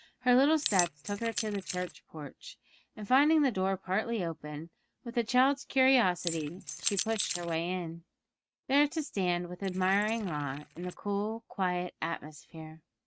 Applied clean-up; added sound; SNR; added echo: neural mask model RNNoise.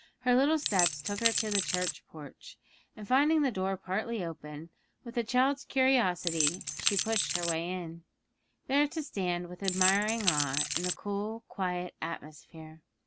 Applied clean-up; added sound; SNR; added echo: none; Rattle / Keys jangling; 0 dB; none.